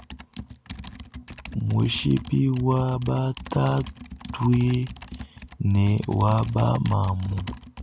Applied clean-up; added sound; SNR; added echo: none; Computer keyboard; 14 dB; none.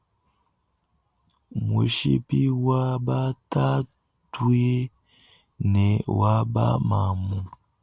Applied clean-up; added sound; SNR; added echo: none; none; none; none.